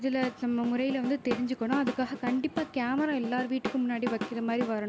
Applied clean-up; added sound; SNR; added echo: none; Drum / Drum kit; 9 dB; none.